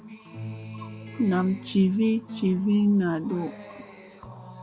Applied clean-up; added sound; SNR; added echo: none; Acoustic guitar; 14 dB; none.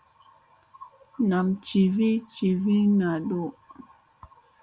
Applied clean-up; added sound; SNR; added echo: none; none; none; none.